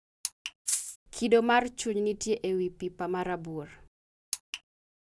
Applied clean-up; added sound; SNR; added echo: none; Rattle (instrument); -3 dB; none.